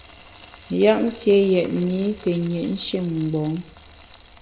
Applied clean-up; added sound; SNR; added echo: none; Frying (food); 18 dB; none.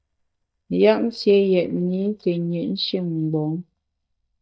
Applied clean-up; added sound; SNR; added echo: neural mask model DeepFilterNet 3.